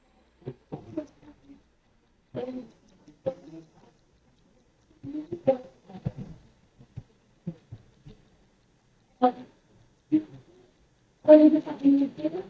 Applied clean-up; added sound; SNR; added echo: neural mask model DeepFilterNet 3.